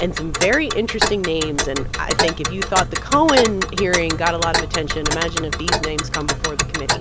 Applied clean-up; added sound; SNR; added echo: none; Tick; 1 dB; none.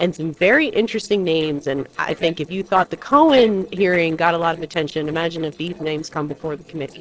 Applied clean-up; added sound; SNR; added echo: neural separator model SepFormer DNS4.